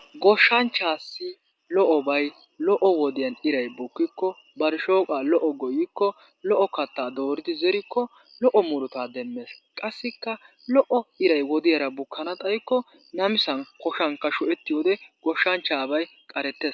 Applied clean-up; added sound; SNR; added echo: none; none; none; none.